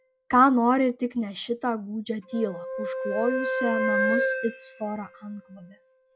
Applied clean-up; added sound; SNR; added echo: classical method log-MMSE.